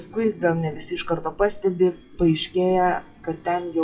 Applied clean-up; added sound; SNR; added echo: classical method WPE with log-MMSE.